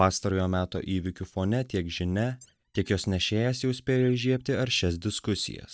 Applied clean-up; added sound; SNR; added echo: neural mask model DeepFilterNet 3.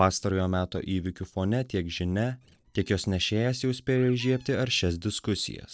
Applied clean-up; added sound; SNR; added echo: neural separator model SepFormer DNS4.